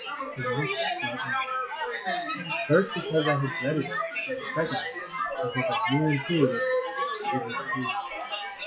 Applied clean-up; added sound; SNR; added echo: classical method log-MMSE.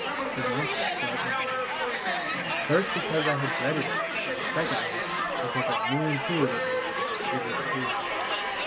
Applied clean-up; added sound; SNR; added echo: none; Crowd; -5 dB; none.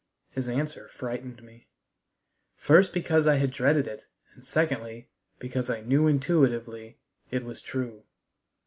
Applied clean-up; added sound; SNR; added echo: none; none; none; none.